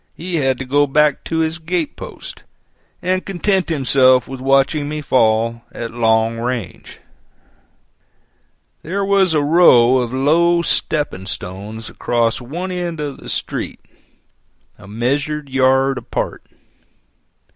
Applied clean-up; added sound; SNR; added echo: none; none; none; none.